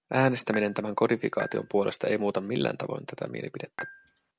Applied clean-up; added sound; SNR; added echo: none; Dishes, pots, and pans / Chink, clink; 13 dB; none.